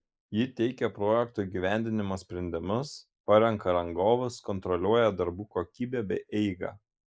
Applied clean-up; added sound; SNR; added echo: neural mask model Resemble Enhance denoiser.